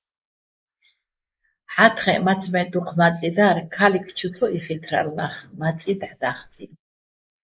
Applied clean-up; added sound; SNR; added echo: neural mask model Resemble Enhance denoiser.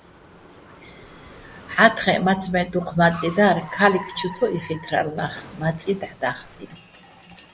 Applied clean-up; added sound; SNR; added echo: none; Car; 18 dB; none.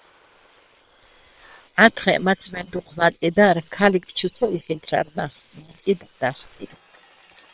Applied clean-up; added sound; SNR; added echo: neural separator model SepFormer WHAM!.